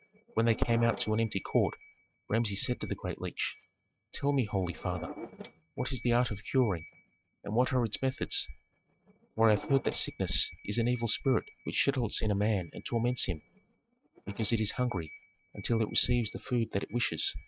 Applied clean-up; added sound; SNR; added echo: neural mask model RNNoise.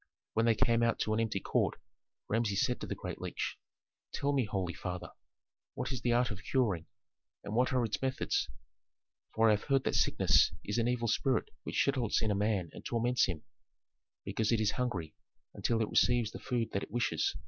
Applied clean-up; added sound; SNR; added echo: none; none; none; none.